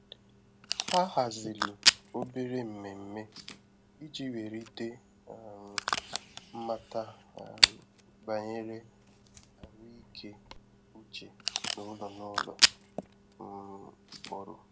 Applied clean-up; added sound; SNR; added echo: none; Packing tape, duct tape / Tearing; -5 dB; none.